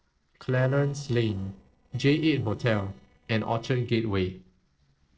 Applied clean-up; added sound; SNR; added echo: neural separator model SepFormer DNS4.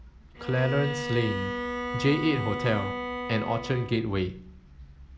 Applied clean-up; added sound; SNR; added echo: none; Bowed string instrument; 6 dB; none.